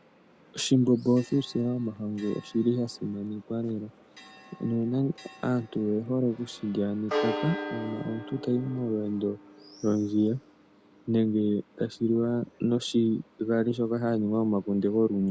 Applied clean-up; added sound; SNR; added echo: none; Church bell; 14 dB; none.